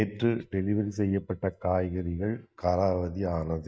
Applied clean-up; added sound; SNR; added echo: neural mask model DeepFilterNet 3.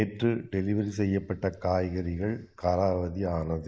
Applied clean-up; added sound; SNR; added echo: neural mask model Resemble Enhance denoiser.